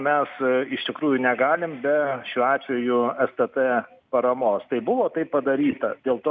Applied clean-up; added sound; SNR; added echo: none; none; none; none.